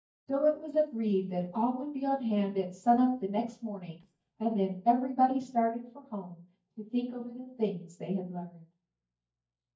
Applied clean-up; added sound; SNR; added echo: neural mask model DeepFilterNet 3.